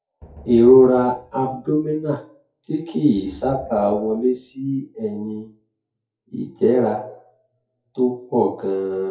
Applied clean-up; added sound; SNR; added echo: classical method WPE with log-MMSE.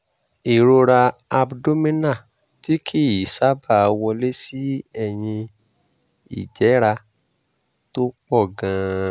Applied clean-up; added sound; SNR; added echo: none; none; none; none.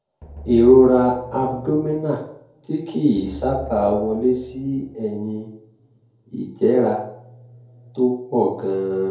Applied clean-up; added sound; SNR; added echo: none; Drum; 18 dB; reverberation time 2.2 s.